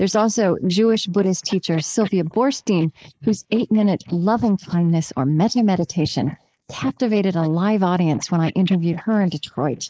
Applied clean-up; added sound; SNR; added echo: neural mask model Resemble Enhance denoiser.